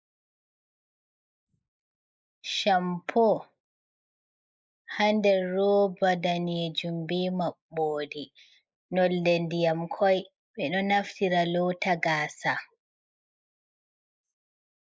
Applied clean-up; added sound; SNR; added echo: neural mask model Resemble Enhance denoiser.